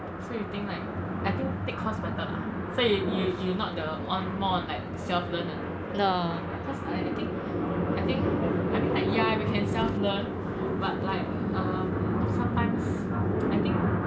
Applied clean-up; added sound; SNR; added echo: none; none; none; none.